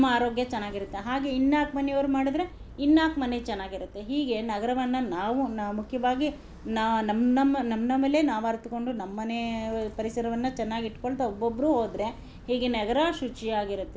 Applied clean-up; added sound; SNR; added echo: none; Walk, footsteps; 18 dB; none.